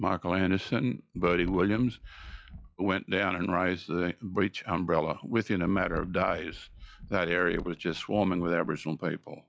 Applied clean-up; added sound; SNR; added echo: classical method log-MMSE.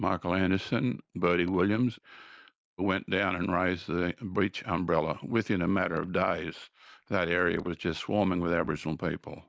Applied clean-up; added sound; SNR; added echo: neural mask model Resemble Enhance denoiser.